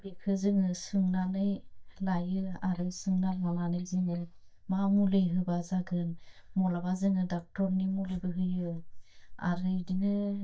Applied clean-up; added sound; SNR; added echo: neural mask model DeepFilterNet 3.